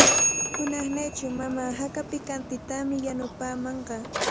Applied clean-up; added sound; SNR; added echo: none; Mechanisms; -3 dB; none.